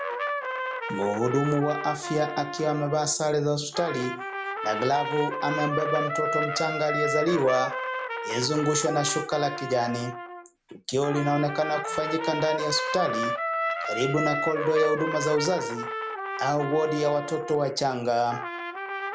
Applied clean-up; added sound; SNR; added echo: none; Trumpet; 4 dB; none.